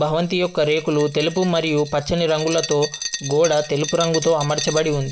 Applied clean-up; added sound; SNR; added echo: none; Glass; 12 dB; none.